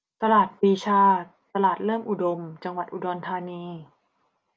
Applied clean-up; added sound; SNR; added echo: none; none; none; none.